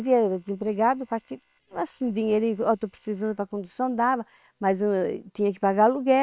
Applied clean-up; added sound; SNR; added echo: neural separator model SepFormer WHAM!.